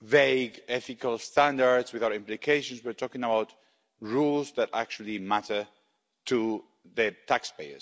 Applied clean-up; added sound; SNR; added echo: none; none; none; none.